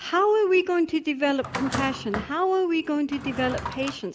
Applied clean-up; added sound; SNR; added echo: none; Drawer open or close; 12 dB; none.